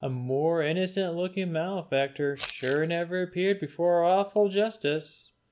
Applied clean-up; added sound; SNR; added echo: none; Crumpling, crinkling; 15 dB; none.